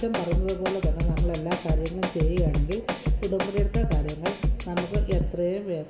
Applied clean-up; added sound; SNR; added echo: none; Drum kit; -3 dB; reverberation time 2.1 s.